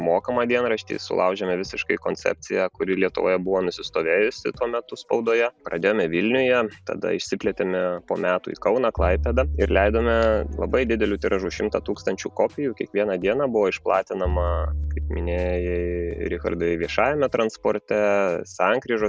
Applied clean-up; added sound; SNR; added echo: none; Bowed string instrument; 5 dB; none.